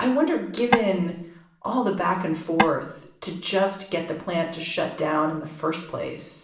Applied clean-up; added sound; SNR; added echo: none; Tap / Wood; 0 dB; reverberation time 0.6 s.